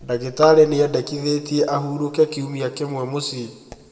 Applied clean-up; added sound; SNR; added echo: none; Bowed string instrument; 15 dB; reverberation time 1.3 s.